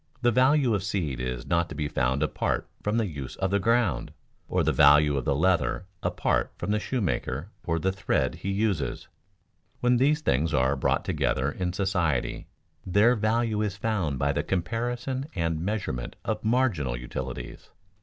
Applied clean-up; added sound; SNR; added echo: none; none; none; none.